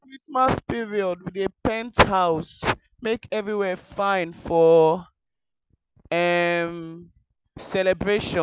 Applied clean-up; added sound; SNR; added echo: none; none; none; none.